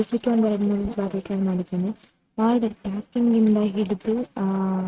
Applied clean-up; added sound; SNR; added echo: neural mask model RNNoise.